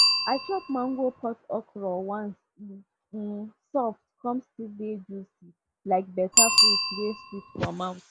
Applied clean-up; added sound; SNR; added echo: none; Bicycle bell; -2 dB; none.